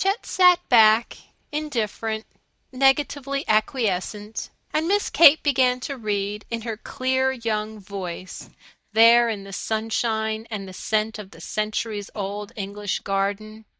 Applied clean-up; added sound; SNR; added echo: neural mask model DeepFilterNet 3.